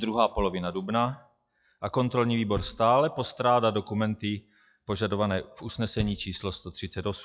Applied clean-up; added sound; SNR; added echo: classical method log-MMSE.